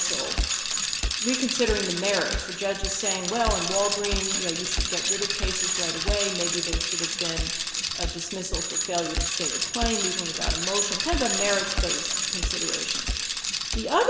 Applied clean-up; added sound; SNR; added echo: none; Bicycle; -2 dB; reverberation time 2.9 s.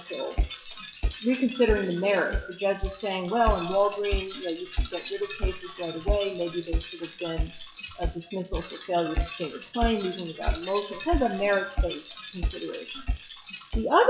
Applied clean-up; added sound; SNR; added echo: classical method WPE with log-MMSE.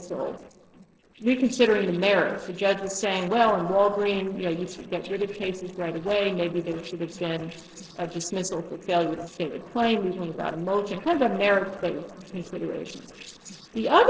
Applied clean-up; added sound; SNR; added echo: neural separator model SepFormer DNS4.